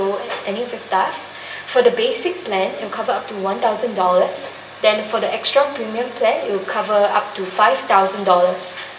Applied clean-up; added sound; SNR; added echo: none; Engine; 20 dB; reverberation time 0.8 s.